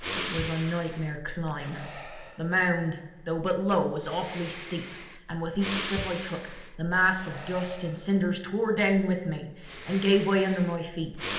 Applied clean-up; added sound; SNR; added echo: none; Breathing; 10 dB; reverberation time 0.8 s.